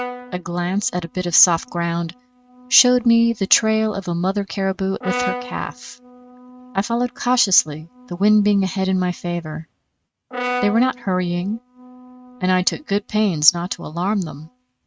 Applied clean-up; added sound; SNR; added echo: neural mask model RNNoise.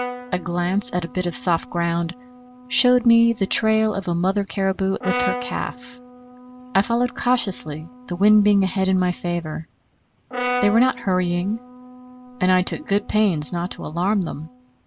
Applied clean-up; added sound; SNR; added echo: none; Brass instrument; 13 dB; none.